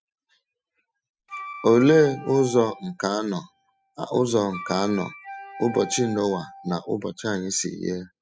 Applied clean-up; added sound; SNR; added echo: classical method spectral subtraction.